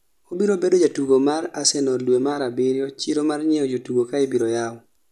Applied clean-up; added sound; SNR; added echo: none; none; none; none.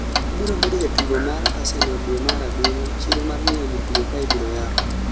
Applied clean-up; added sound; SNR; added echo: none; Clock; -5 dB; none.